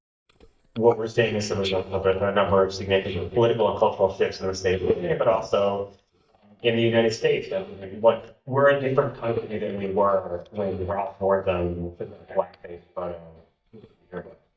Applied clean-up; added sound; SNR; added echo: neural mask model DeepFilterNet 3.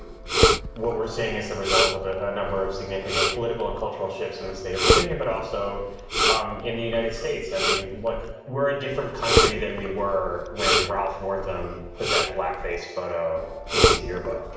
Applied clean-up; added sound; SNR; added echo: none; Respiratory sounds; -2 dB; reverberation time 0.9 s.